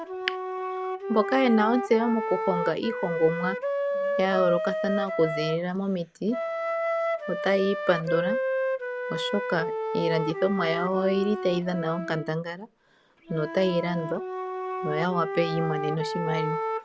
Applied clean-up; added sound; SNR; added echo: none; Wind instrument, woodwind instrument; 3 dB; none.